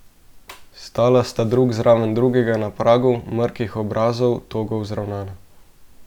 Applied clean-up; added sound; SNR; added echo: none; none; none; none.